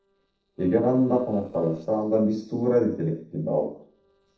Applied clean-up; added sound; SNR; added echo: neural separator model SepFormer DNS4.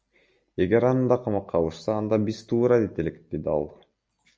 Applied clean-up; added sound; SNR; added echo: none; none; none; none.